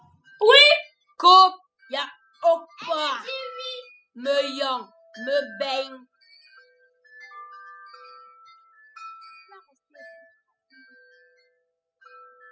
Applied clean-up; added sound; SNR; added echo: classical method spectral subtraction.